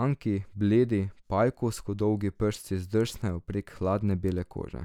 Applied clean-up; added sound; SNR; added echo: none; none; none; none.